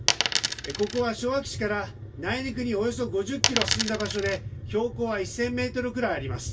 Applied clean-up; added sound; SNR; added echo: none; Coin (dropping); 0 dB; reverberation time 0.1 s.